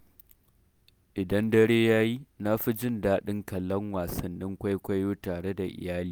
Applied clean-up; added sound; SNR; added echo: none; none; none; none.